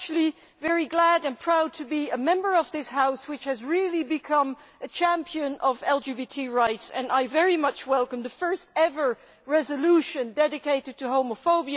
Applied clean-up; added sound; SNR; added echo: none; none; none; none.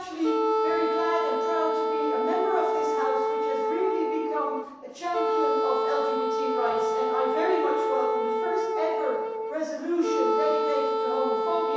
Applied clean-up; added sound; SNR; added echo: none; Wind instrument, woodwind instrument; -4 dB; reverberation time 1.1 s.